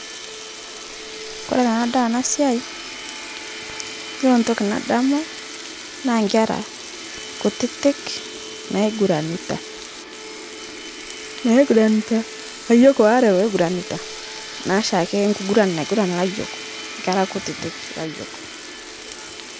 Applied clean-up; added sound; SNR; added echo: none; Frying (food) + Domestic sounds, home sounds; 12 dB; none.